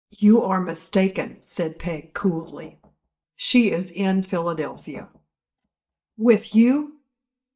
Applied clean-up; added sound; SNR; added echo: neural mask model DeepFilterNet 3.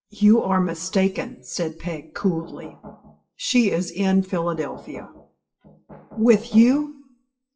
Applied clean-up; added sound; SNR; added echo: classical method WPE with log-MMSE.